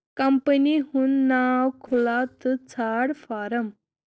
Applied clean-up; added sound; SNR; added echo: neural separator model SepFormer DNS4.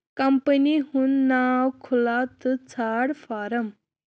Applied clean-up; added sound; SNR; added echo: none; none; none; none.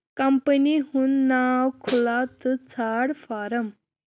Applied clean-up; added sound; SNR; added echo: none; Snare drum; 16 dB; none.